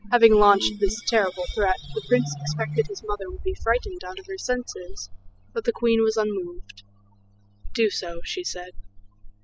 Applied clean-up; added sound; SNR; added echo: classical method spectral subtraction.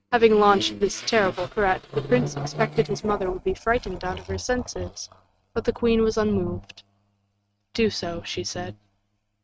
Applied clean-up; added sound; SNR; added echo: neural mask model RNNoise.